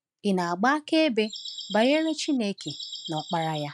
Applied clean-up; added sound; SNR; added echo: neural mask model RNNoise.